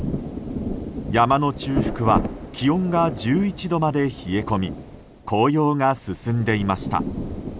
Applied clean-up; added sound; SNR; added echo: none; Rain; 7 dB; none.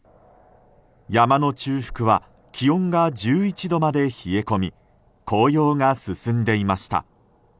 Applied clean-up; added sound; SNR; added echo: none; none; none; none.